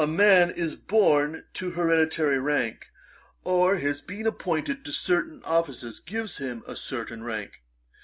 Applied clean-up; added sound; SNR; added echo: none; none; none; none.